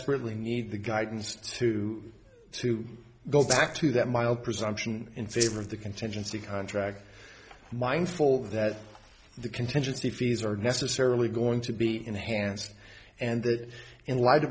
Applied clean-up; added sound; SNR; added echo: none; Rattle (instrument); 5 dB; none.